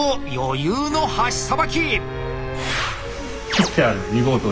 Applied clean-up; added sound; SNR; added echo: none; Vehicle + Wind instrument, woodwind instrument; 8 dB; none.